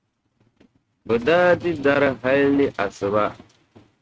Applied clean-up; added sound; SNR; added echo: neural mask model RNNoise.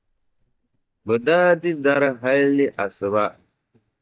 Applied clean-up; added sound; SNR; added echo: neural mask model DeepFilterNet 3.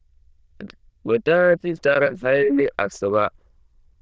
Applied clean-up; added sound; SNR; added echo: neural diffusion model UNIVERSE++.